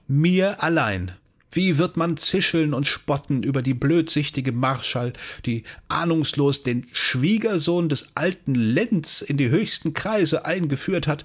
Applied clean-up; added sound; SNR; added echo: none; none; none; none.